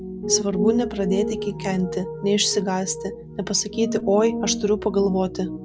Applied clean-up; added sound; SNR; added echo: none; Piano; 6 dB; none.